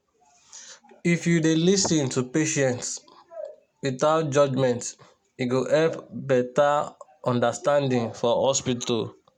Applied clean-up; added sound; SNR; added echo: none; none; none; none.